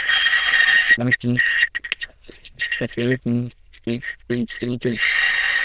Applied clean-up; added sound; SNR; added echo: neural diffusion model UNIVERSE++.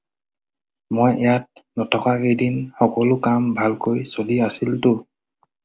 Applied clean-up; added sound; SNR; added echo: none; none; none; none.